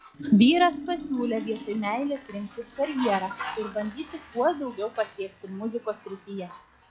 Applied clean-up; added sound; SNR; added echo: classical method log-MMSE.